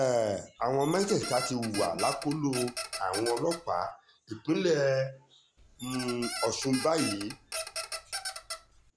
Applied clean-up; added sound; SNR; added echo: none; Squeak; 8 dB; none.